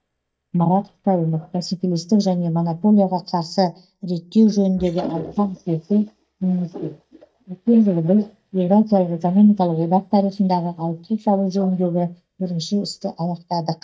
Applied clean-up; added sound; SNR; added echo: neural mask model DeepFilterNet 3.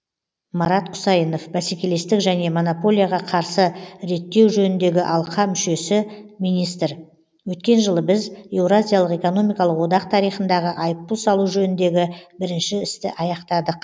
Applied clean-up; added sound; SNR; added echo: none; none; none; none.